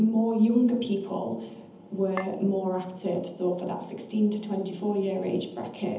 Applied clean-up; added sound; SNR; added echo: none; Chink, clink; 12 dB; reverberation time 0.8 s.